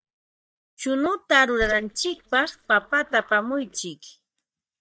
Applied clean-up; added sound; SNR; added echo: neural mask model DeepFilterNet 3.